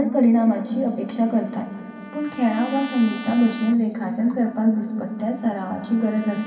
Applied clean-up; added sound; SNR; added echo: none; Trumpet; 20 dB; reverberation time 2.4 s.